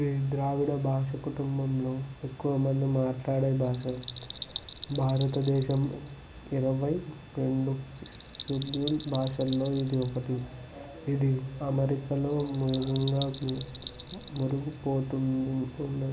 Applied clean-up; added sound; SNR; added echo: none; Bell; 14 dB; none.